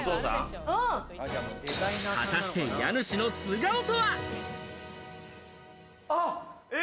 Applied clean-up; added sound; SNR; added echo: none; none; none; none.